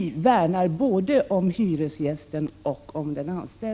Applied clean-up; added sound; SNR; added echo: none; none; none; none.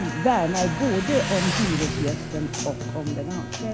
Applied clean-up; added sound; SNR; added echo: none; Motorcycle + Guitar; 3 dB; none.